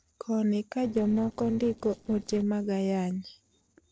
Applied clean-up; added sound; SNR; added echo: neural separator model SepFormer DNS4.